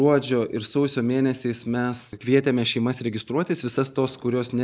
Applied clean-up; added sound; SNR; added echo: neural mask model Resemble Enhance denoiser.